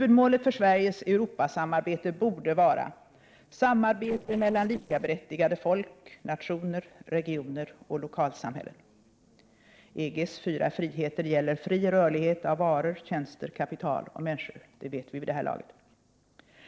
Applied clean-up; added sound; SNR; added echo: neural separator model SepFormer DNS4.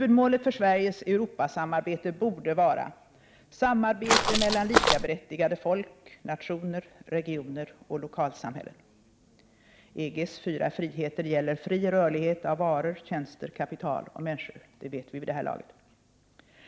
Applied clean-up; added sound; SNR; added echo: none; Walk, footsteps; -5 dB; none.